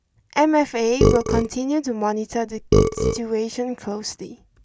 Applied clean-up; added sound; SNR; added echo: none; Burping, eructation; -1 dB; none.